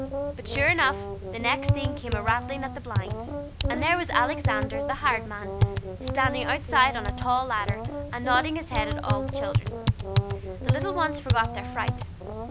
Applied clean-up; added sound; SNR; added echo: none; Typing + Brass instrument; 0 dB; none.